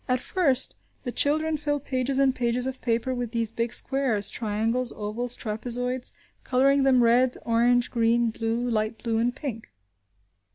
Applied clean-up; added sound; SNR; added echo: none; none; none; none.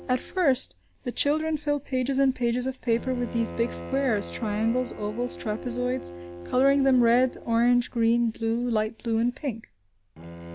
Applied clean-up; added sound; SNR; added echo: none; Bowed string instrument; 15 dB; none.